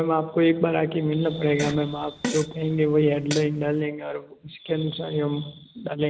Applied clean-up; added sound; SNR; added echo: none; Fart; 12 dB; none.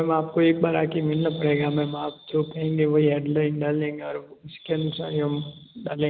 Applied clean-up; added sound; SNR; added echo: none; none; none; none.